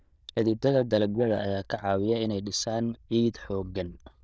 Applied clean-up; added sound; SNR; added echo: neural diffusion model UNIVERSE++.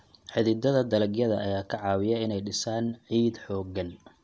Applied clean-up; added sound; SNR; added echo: none; none; none; none.